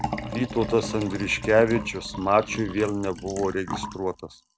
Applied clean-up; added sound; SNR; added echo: none; Liquid; 9 dB; none.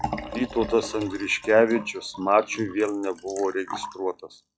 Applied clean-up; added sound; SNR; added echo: classical method log-MMSE.